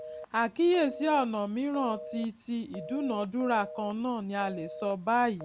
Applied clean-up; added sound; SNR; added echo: none; Telephone; 14 dB; none.